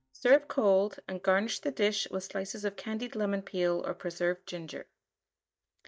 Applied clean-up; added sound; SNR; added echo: neural mask model DeepFilterNet 3.